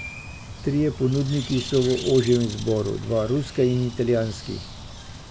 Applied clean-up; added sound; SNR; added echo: none; Bird; 13 dB; none.